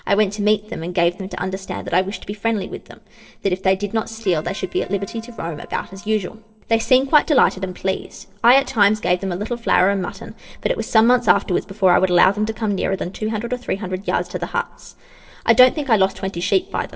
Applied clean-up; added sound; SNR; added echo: neural separator model SepFormer DNS4.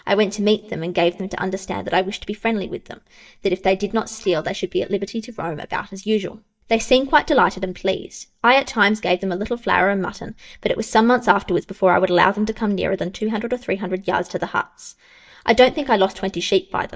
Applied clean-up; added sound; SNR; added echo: neural mask model DeepFilterNet 3.